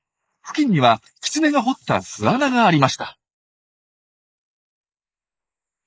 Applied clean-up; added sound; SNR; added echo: neural mask model Resemble Enhance denoiser.